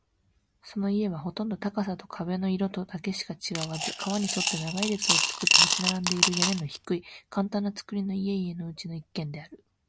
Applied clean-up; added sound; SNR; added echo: none; Coin (dropping) / Glass; -5 dB; none.